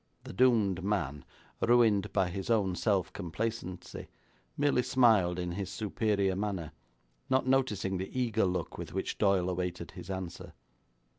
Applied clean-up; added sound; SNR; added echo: none; none; none; none.